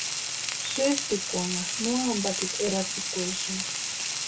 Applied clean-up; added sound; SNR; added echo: none; Frying (food); 0 dB; reverberation time 0.2 s.